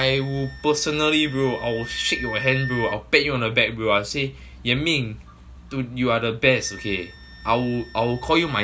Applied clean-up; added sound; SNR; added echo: none; Wind instrument, woodwind instrument; 16 dB; none.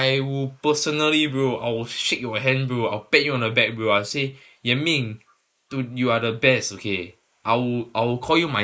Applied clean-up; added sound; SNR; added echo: neural mask model Resemble Enhance denoiser.